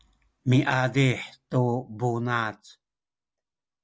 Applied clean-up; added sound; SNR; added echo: none; none; none; none.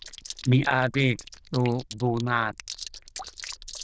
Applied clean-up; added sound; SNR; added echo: neural diffusion model UNIVERSE++.